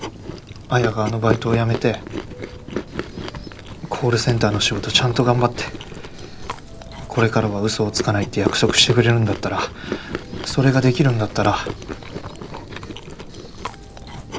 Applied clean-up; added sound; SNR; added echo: none; Chewing, mastication; 9 dB; none.